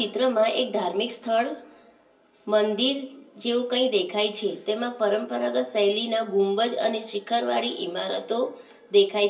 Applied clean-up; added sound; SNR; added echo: none; none; none; reverberation time 0.3 s.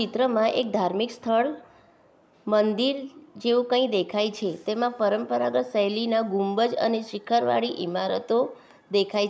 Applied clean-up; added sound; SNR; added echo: none; none; none; none.